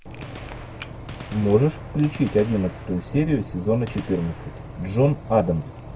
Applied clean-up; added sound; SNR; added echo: none; Crackle + Gunshot, gunfire; 19 dB; none.